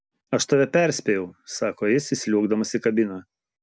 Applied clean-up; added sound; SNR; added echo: none; none; none; none.